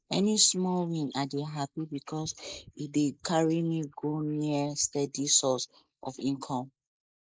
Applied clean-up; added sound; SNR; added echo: neural mask model Resemble Enhance denoiser.